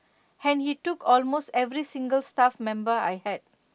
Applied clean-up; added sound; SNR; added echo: none; none; none; none.